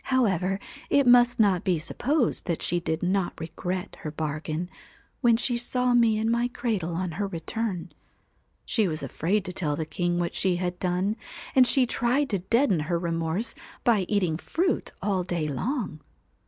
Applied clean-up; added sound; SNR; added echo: none; none; none; none.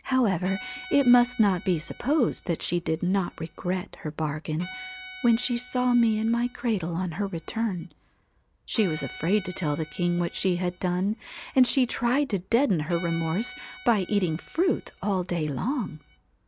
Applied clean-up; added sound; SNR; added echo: none; Bowed string instrument; 20 dB; none.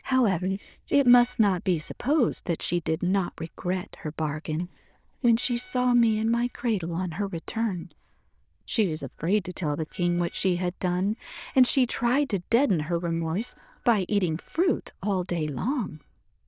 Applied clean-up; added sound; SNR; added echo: neural diffusion model UNIVERSE++.